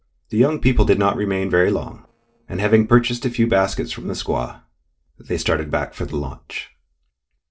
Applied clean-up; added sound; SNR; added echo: neural separator model SepFormer DNS4.